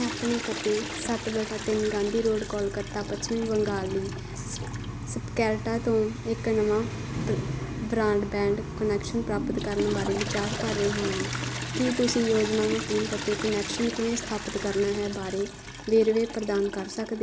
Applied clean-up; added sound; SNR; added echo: none; Toilet flush; 10 dB; none.